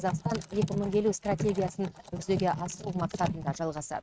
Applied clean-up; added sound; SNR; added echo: neural mask model RNNoise.